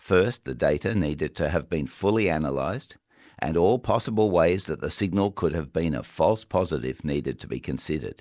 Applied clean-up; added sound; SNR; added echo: none; none; none; none.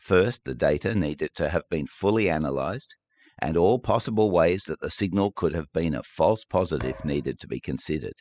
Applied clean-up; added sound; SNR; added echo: classical method spectral subtraction.